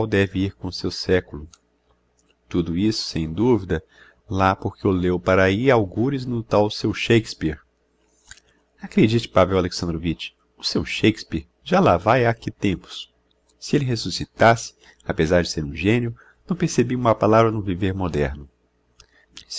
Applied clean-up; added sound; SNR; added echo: none; none; none; none.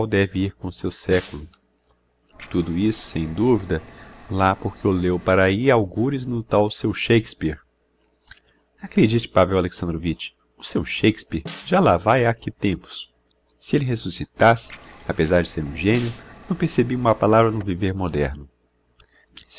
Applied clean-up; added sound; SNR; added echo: none; Liquid + Snare drum; 20 dB; none.